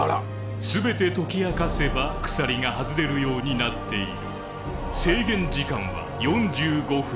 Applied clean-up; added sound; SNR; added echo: none; none; none; none.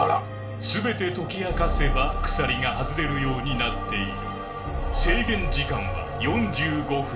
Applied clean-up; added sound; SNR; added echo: none; none; none; reverberation time 0.2 s.